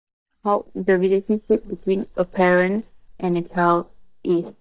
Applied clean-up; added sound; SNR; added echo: neural mask model DeepFilterNet 3.